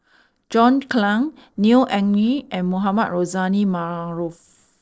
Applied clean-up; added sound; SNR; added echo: neural separator model SepFormer DNS4.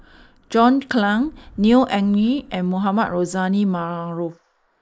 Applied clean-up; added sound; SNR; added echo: neural mask model Resemble Enhance denoiser.